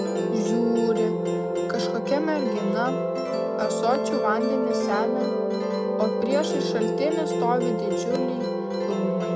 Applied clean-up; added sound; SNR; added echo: none; Musical instrument; -3 dB; none.